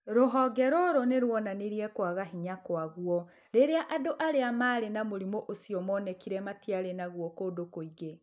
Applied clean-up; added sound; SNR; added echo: none; none; none; none.